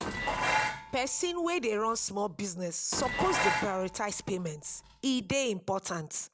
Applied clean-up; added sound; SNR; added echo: none; Dishes, pots, and pans; 3 dB; none.